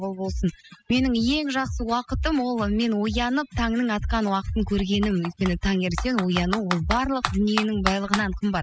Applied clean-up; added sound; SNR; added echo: classical method spectral subtraction.